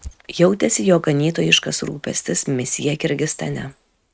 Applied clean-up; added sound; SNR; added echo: neural mask model RNNoise.